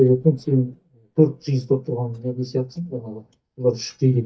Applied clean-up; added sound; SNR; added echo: neural mask model DeepFilterNet 3.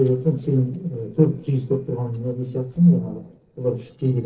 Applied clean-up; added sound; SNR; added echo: neural separator model SepFormer DNS4.